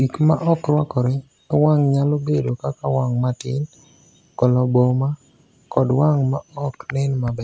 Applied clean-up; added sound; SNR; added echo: none; none; none; none.